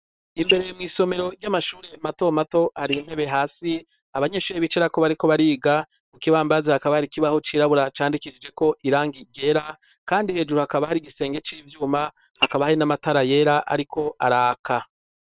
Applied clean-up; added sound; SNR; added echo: neural separator model SepFormer WHAM!.